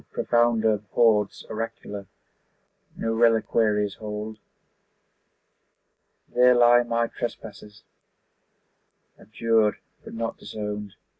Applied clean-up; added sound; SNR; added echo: neural mask model Resemble Enhance denoiser.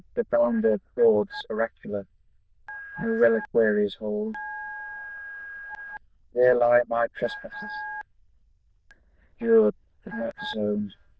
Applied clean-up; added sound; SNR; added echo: neural diffusion model UNIVERSE++.